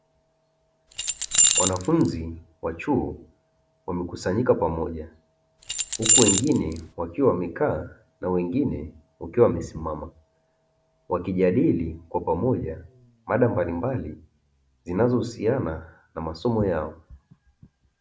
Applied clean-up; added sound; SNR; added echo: none; Keys jangling; -4 dB; none.